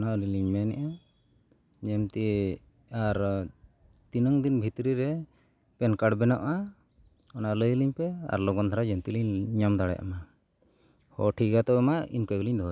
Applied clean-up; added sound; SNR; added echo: none; none; none; none.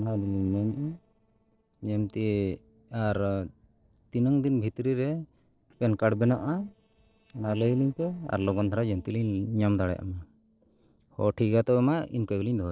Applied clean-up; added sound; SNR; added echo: neural separator model SepFormer DNS4.